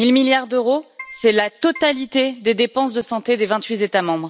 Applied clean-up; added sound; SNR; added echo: none; Keyboard (musical); 17 dB; none.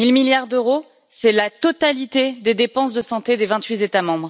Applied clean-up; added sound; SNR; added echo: none; none; none; none.